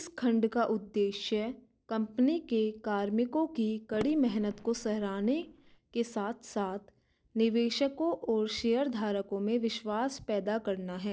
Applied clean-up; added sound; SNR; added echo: neural separator model SepFormer DNS4.